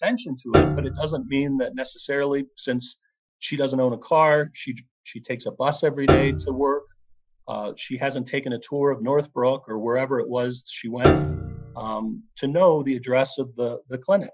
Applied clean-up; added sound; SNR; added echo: classical method Wiener filter.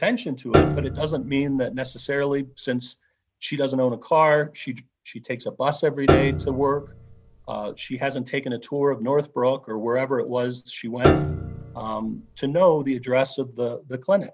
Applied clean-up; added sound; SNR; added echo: none; Piano; 1 dB; none.